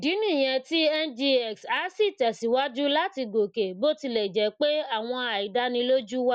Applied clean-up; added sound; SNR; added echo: none; none; none; none.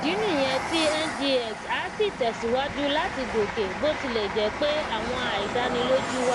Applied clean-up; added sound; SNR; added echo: none; Train; 4 dB; none.